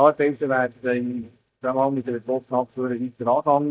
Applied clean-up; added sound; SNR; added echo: neural mask model DeepFilterNet 3.